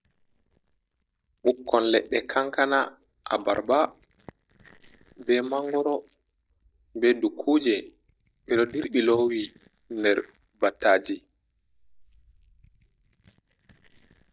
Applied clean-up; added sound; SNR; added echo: neural mask model DeepFilterNet 3.